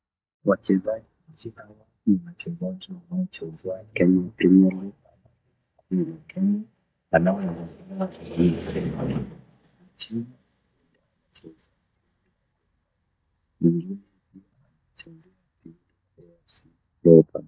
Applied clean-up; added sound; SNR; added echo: neural mask model DeepFilterNet 3.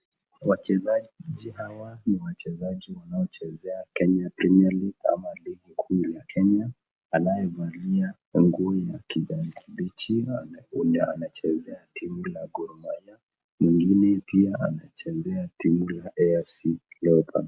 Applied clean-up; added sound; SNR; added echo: none; none; none; none.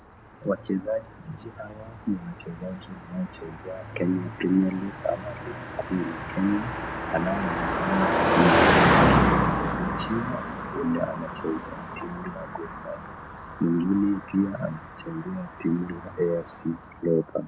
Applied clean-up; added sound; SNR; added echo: none; Car passing by; -1 dB; none.